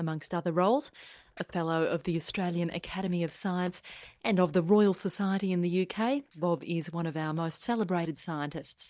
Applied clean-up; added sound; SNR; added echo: neural mask model DeepFilterNet 3.